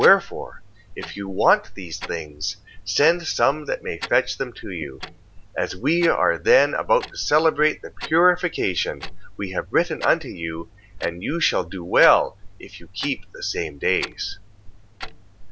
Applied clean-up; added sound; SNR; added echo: none; Clock; 14 dB; none.